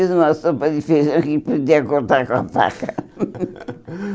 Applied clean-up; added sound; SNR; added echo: none; none; none; none.